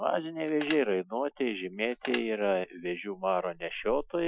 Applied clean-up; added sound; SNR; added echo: classical method Wiener filter.